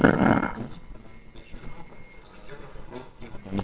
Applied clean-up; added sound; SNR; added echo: neural separator model SepFormer WHAMR!.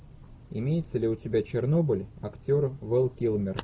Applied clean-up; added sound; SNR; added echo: none; none; none; none.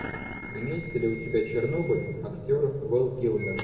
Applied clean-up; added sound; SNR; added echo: none; Wind instrument, woodwind instrument; 15 dB; reverberation time 2.1 s.